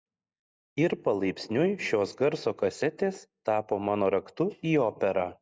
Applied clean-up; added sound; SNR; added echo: none; none; none; none.